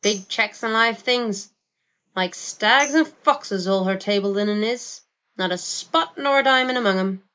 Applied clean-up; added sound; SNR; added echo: neural mask model Resemble Enhance denoiser.